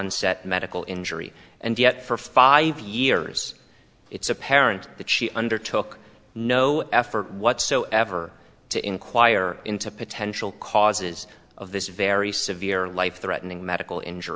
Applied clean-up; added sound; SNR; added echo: none; none; none; none.